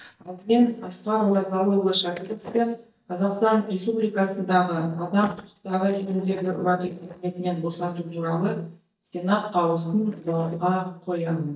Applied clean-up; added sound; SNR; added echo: neural mask model DeepFilterNet 3.